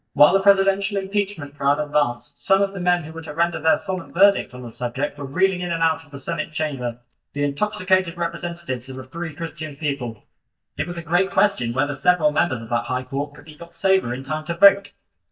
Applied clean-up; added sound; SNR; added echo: neural mask model DeepFilterNet 3.